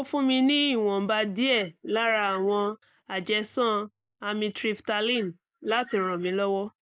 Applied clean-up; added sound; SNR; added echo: neural mask model Resemble Enhance denoiser.